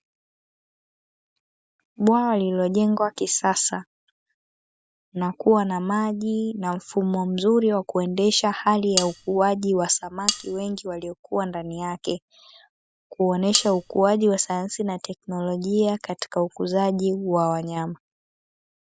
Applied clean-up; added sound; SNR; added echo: none; Cutlery, silverware; 4 dB; none.